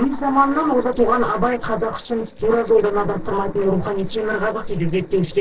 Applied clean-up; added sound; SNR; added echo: neural separator model SepFormer DNS4.